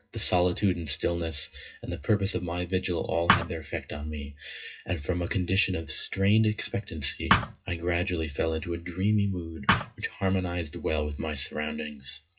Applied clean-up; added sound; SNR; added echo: classical method WPE with log-MMSE.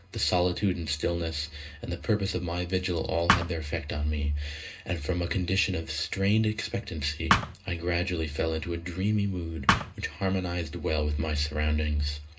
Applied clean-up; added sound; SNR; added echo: none; Thump, thud; -3 dB; reverberation time 0.2 s.